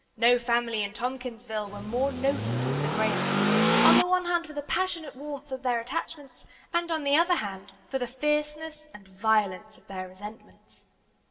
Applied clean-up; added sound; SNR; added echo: none; Accelerating, revving, vroom / Car; -4 dB; reverberation time 1.2 s.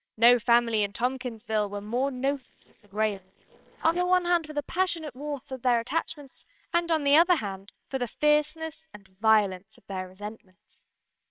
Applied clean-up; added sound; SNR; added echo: neural separator model SepFormer WHAMR!.